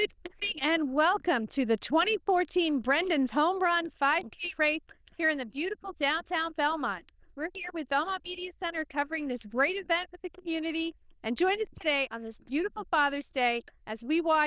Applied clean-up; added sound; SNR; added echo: neural diffusion model UNIVERSE++.